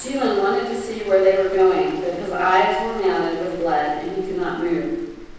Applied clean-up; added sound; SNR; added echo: none; Water; 20 dB; reverberation time 1.1 s.